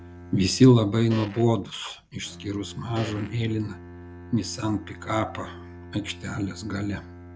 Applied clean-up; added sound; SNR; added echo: none; Fart + Bowed string instrument; 16 dB; none.